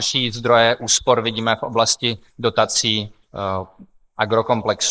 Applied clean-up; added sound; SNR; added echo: neural mask model Resemble Enhance denoiser.